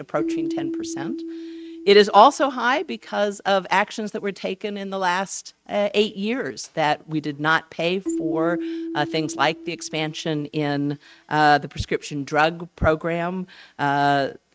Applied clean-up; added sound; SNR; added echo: neural mask model RNNoise.